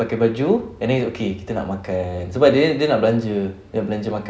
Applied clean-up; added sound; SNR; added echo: none; none; none; none.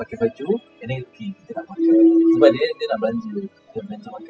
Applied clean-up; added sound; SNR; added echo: classical method spectral subtraction.